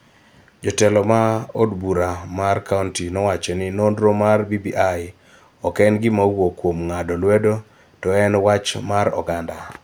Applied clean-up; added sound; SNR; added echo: none; none; none; none.